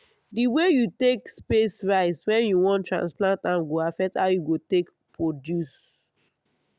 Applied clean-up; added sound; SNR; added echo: none; none; none; none.